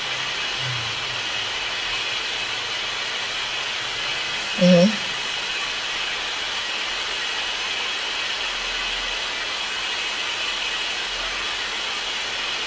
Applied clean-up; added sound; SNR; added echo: none; none; none; none.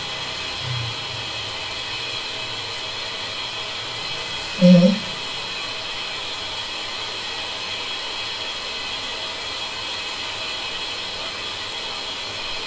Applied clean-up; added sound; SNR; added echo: none; Bathtub (filling or washing); 14 dB; reverberation time 0.2 s.